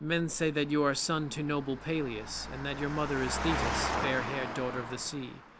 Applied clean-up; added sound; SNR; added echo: none; Engine; 5 dB; none.